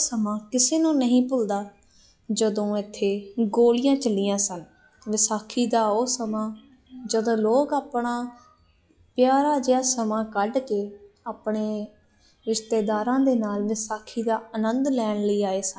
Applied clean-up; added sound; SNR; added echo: classical method log-MMSE.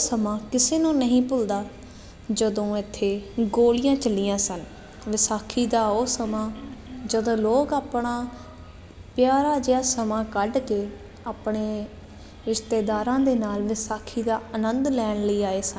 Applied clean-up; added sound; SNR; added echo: none; Cough; 18 dB; none.